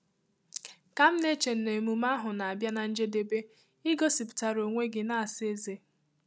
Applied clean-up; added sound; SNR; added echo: none; none; none; none.